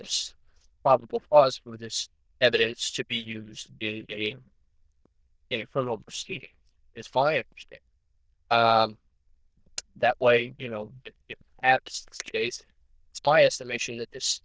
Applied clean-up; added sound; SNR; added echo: neural diffusion model UNIVERSE++.